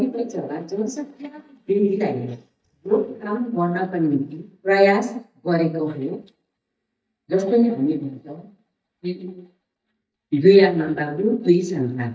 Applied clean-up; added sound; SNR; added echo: neural mask model DeepFilterNet 3.